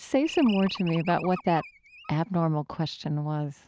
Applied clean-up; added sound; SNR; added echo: none; Animal; 15 dB; none.